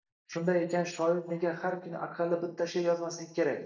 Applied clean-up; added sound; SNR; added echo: neural mask model DeepFilterNet 3.